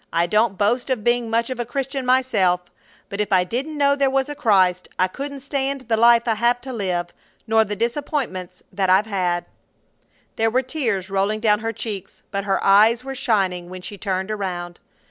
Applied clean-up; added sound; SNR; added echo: none; none; none; none.